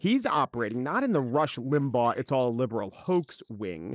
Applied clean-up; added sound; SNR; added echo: neural separator model SepFormer DNS4.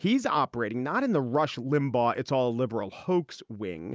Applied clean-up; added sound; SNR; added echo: none; none; none; none.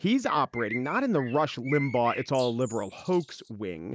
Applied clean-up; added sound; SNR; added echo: none; Bird; 14 dB; none.